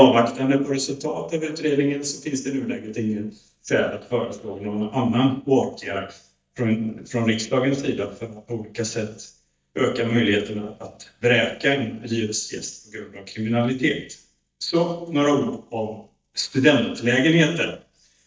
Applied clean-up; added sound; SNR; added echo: neural mask model DeepFilterNet 3.